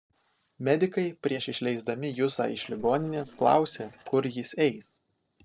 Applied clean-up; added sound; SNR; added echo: neural separator model SepFormer DNS4.